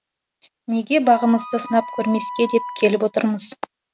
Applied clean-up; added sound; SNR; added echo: none; Wind instrument, woodwind instrument; 12 dB; none.